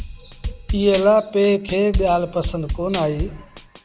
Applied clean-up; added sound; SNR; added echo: none; Drum kit; 8 dB; none.